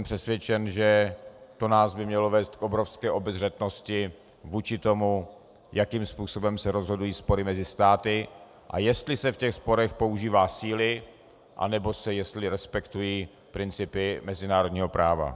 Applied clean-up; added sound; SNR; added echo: none; none; none; none.